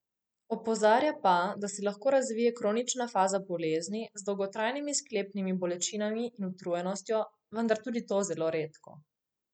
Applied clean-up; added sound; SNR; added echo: none; none; none; none.